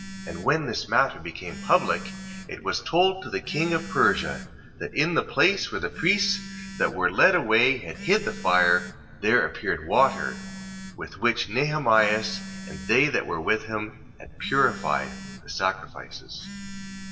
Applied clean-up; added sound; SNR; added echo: none; Telephone; 14 dB; reverberation time 2.0 s.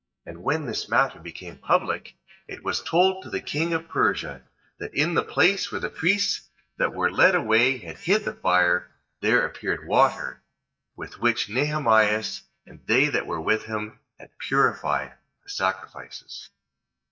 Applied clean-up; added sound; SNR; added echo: neural mask model DeepFilterNet 3.